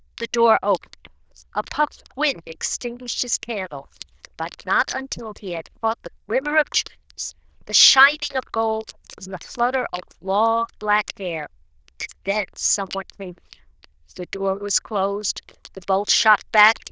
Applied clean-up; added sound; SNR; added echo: neural diffusion model UNIVERSE++.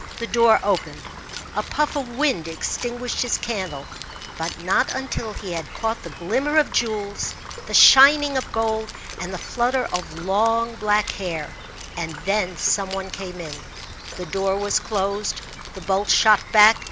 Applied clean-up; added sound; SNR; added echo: none; Keys jangling + Rain; 12 dB; none.